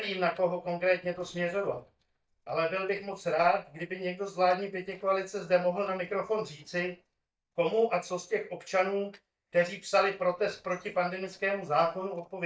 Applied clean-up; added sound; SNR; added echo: neural mask model DeepFilterNet 3.